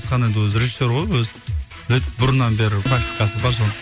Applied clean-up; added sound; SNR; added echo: none; Acoustic guitar; 13 dB; none.